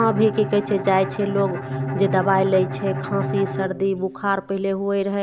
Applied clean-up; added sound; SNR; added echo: none; Bowed string instrument; 7 dB; none.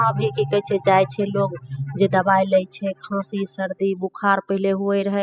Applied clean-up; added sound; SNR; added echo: classical method spectral subtraction.